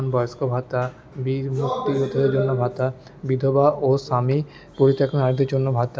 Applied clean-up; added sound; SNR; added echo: none; none; none; none.